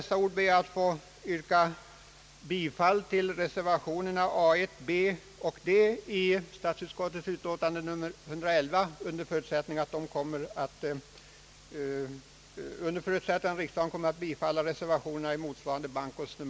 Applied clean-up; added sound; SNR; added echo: none; none; none; none.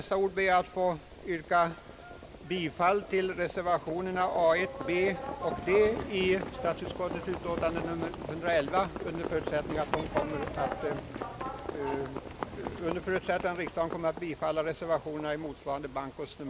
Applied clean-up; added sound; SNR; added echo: none; Livestock, farm animals, working animals; 8 dB; none.